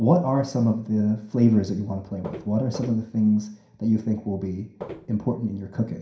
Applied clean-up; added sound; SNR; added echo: none; Walk, footsteps; 12 dB; reverberation time 0.5 s.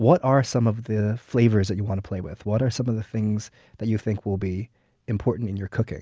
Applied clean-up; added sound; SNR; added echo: none; none; none; none.